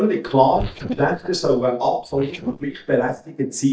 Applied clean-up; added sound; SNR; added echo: neural mask model DeepFilterNet 3.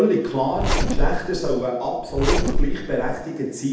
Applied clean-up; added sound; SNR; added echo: none; Zipper (clothing); -2 dB; reverberation time 0.8 s.